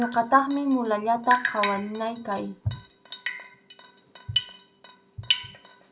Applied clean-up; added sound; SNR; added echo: none; Drip; 7 dB; none.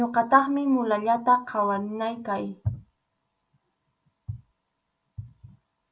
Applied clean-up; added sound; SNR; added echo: none; none; none; none.